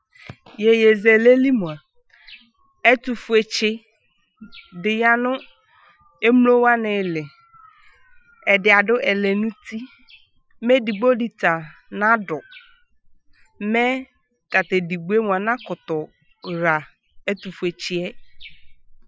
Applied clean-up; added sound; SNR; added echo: classical method Wiener filter.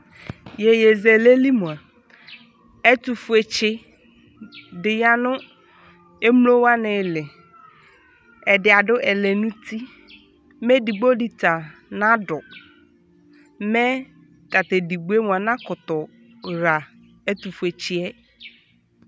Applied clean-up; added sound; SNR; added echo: none; none; none; none.